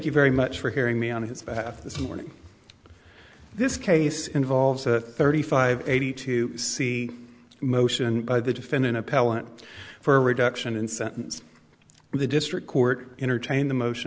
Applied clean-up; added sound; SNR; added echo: none; none; none; none.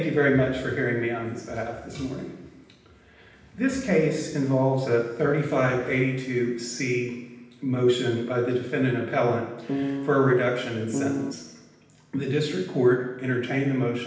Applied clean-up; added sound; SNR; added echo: none; Piano; 2 dB; reverberation time 0.9 s.